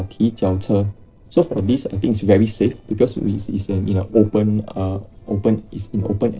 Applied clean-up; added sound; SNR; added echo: neural separator model SepFormer DNS4.